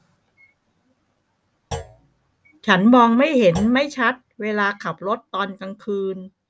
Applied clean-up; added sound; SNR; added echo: none; Thump, thud; 17 dB; none.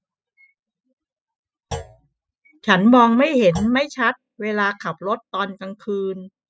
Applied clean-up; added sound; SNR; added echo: classical method spectral subtraction.